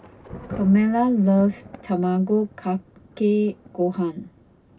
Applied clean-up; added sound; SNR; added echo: none; Thunder / Rain; 20 dB; reverberation time 0.4 s.